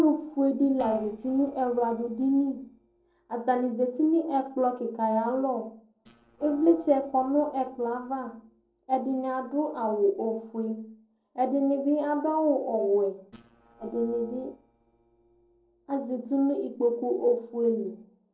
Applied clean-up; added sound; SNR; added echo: neural separator model SepFormer DNS4.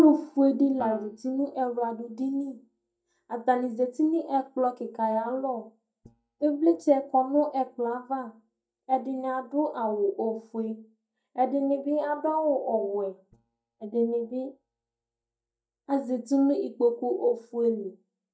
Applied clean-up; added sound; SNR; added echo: neural mask model DeepFilterNet 3.